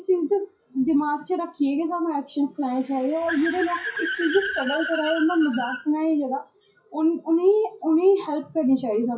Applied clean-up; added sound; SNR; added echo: classical method WPE with log-MMSE.